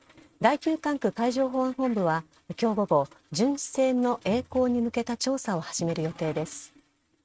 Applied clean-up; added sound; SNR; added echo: neural mask model RNNoise.